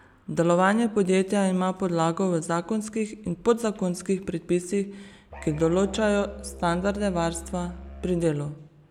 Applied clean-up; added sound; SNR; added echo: none; Musical instrument; 16 dB; none.